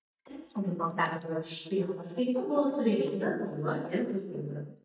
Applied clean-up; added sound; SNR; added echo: neural mask model DeepFilterNet 3.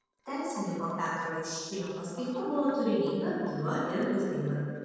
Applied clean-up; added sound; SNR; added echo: neural separator model SepFormer DNS4.